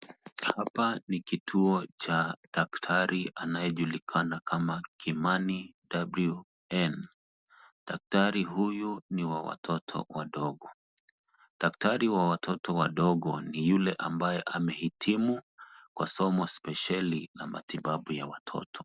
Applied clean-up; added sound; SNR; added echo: none; none; none; none.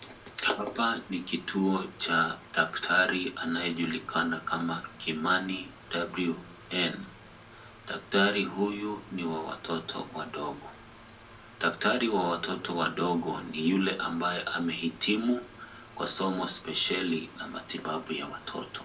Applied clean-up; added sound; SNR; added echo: none; Mechanical fan; 19 dB; reverberation time 0.2 s.